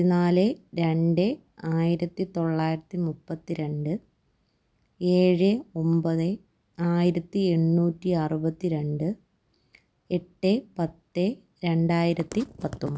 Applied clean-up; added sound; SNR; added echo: none; none; none; none.